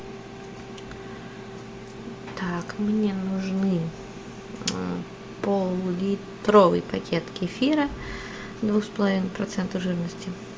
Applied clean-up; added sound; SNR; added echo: none; none; none; none.